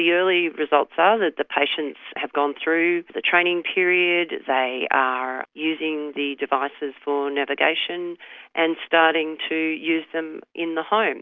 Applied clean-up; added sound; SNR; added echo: none; none; none; none.